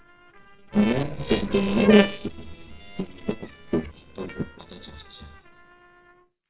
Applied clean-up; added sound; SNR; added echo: neural separator model SepFormer WHAMR!.